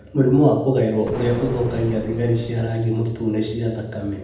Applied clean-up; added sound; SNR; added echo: none; Explosion; 13 dB; reverberation time 0.8 s.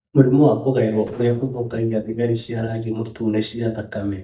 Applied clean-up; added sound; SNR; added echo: neural mask model DeepFilterNet 3.